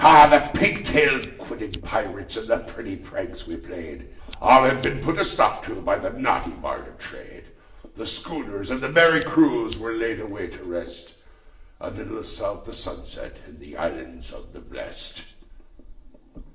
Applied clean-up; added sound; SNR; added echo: none; Fire; 18 dB; reverberation time 0.7 s.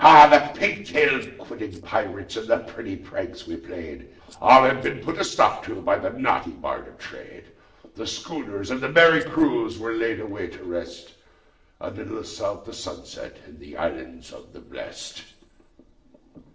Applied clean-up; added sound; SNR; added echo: neural separator model SepFormer DNS4.